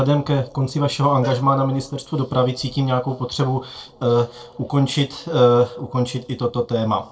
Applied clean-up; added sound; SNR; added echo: neural separator model SepFormer DNS4.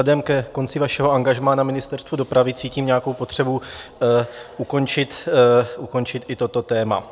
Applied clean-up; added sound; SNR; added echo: none; none; none; none.